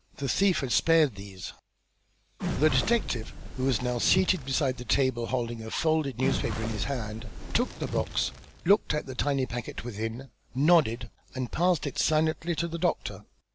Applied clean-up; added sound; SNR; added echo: none; Crackle; 7 dB; none.